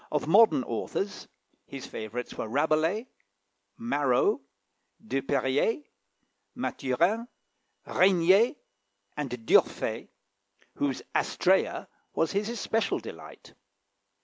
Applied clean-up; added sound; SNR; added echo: none; none; none; none.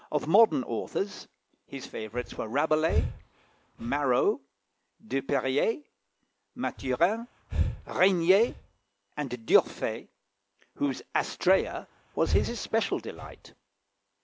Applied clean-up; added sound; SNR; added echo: none; Breathing; 6 dB; none.